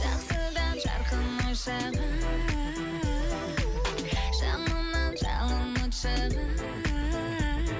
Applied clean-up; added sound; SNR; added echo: none; none; none; none.